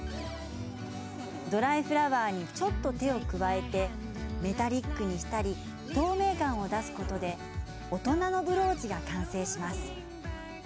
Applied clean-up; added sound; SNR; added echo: none; Cupboard open or close; 16 dB; none.